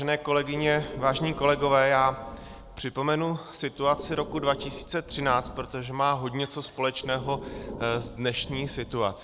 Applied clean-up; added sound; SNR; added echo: none; Breathing; 15 dB; none.